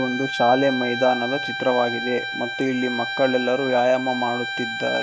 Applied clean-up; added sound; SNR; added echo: none; Bowed string instrument; 6 dB; none.